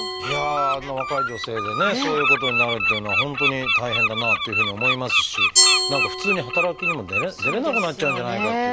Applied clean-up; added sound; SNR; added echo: none; Glass + Bird; -4 dB; none.